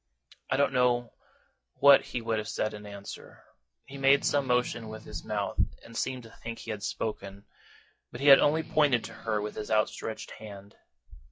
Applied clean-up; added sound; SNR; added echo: classical method log-MMSE.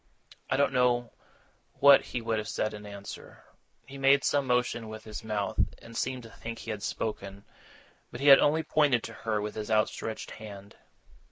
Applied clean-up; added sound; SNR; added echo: neural mask model Resemble Enhance denoiser.